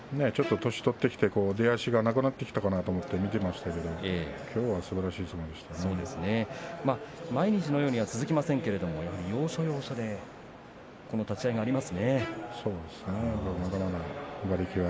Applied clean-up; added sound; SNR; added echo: none; Bowed string instrument; 13 dB; none.